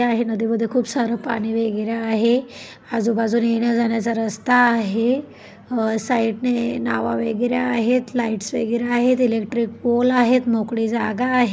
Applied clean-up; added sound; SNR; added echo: none; none; none; none.